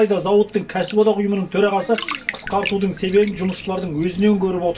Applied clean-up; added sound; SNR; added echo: none; Bathtub (filling or washing); 15 dB; reverberation time 0.2 s.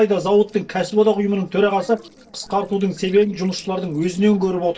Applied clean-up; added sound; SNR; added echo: neural separator model SepFormer DNS4.